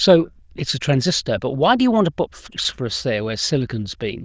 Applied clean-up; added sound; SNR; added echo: neural diffusion model UNIVERSE++.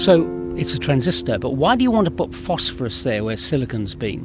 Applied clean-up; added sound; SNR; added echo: none; Guitar; 12 dB; none.